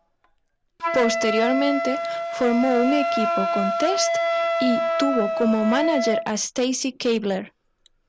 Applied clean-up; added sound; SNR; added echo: none; Wind instrument, woodwind instrument; 1 dB; none.